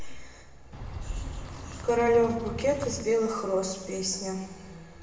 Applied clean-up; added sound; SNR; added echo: none; Bird vocalization, bird call, bird song; 8 dB; reverberation time 1.2 s.